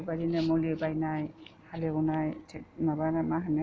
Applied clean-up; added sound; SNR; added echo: none; none; none; none.